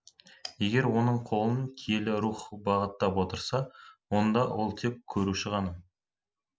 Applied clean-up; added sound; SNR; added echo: none; none; none; none.